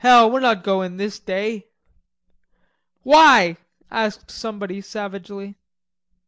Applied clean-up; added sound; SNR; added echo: none; none; none; none.